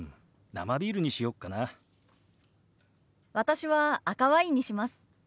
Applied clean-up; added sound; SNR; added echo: none; none; none; none.